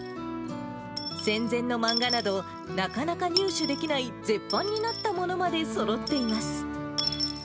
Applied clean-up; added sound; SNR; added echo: none; Coin (dropping) / Dishes, pots, and pans; 8 dB; none.